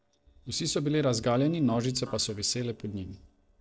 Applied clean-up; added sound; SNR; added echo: neural separator model SepFormer DNS4.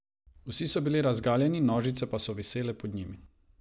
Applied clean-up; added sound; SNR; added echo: none; none; none; none.